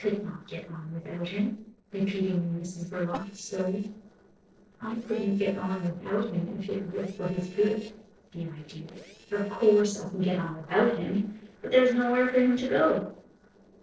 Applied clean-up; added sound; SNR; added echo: neural separator model SepFormer DNS4.